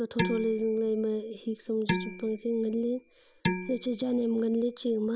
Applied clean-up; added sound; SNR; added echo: none; Dishes, pots, and pans; 7 dB; none.